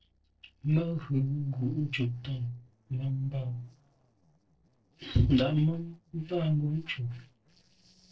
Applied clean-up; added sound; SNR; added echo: neural separator model SepFormer DNS4.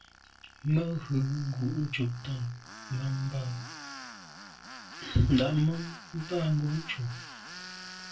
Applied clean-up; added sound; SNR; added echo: none; Tools; 15 dB; reverberation time 0.2 s.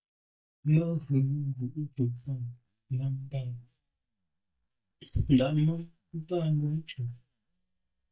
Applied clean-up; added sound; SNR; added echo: neural mask model DeepFilterNet 3.